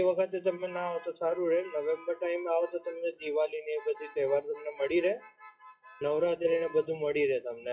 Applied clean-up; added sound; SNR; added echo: classical method WPE with log-MMSE.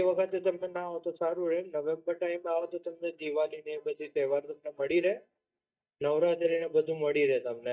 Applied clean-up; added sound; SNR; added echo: neural mask model DeepFilterNet 3.